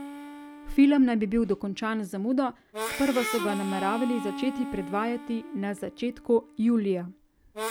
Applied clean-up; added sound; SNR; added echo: none; Harmonica; 11 dB; none.